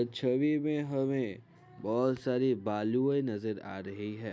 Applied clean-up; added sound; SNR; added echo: none; none; none; none.